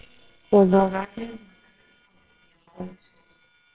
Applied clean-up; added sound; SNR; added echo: neural separator model SepFormer WHAMR!.